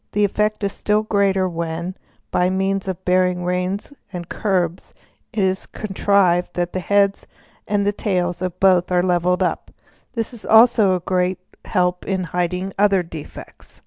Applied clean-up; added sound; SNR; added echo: none; none; none; none.